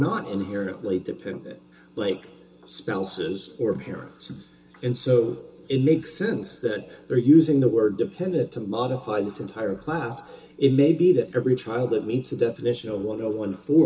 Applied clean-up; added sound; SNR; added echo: none; none; none; reverberation time 0.2 s.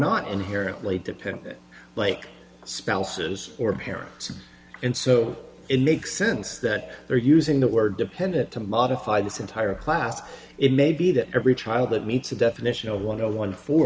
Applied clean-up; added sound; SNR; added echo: none; none; none; none.